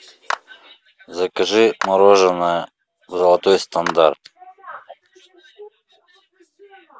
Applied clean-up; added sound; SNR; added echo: none; Clapping; 13 dB; none.